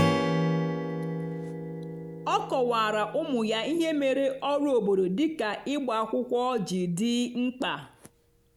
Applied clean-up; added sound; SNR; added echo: none; Strum; 5 dB; none.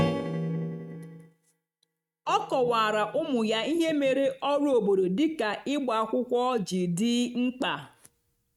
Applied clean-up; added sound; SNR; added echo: neural mask model RNNoise.